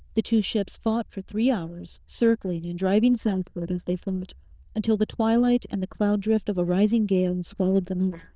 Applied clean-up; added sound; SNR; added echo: neural diffusion model UNIVERSE++.